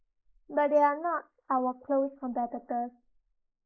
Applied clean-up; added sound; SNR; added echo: neural mask model Resemble Enhance denoiser.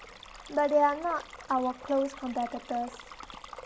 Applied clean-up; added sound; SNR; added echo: none; Stream; 16 dB; none.